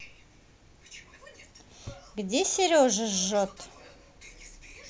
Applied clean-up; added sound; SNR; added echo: none; none; none; none.